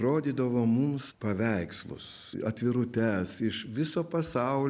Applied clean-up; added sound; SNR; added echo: none; none; none; none.